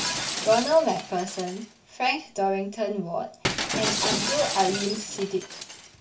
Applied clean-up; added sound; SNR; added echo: none; Shatter; 4 dB; reverberation time 0.3 s.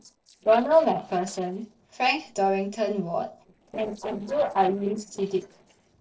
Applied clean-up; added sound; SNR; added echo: neural separator model SepFormer DNS4.